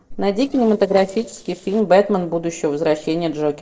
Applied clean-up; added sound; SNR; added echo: neural separator model SepFormer DNS4.